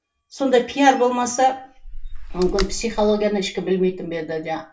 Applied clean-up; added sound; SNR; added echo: none; Slam; 12 dB; reverberation time 0.2 s.